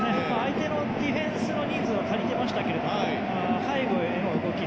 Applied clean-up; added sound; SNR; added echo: none; Piano; 19 dB; reverberation time 1.6 s.